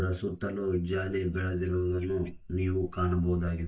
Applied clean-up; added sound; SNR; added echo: neural mask model DeepFilterNet 3.